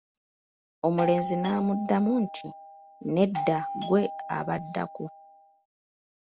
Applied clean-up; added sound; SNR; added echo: none; Doorbell; 7 dB; none.